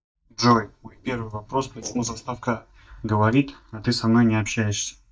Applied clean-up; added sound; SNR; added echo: neural mask model DeepFilterNet 3.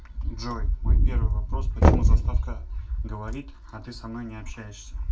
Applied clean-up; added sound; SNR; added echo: none; Knock; 1 dB; reverberation time 0.2 s.